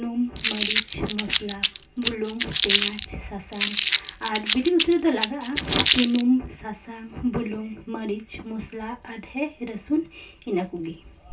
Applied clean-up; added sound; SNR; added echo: none; Crumpling, crinkling; -1 dB; reverberation time 0.2 s.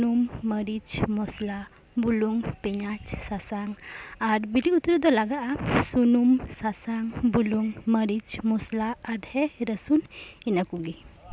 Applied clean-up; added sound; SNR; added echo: none; none; none; none.